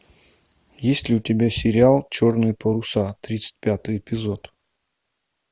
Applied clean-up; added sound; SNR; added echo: none; none; none; none.